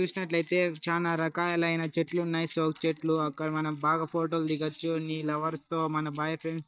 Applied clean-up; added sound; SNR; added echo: neural mask model DeepFilterNet 3.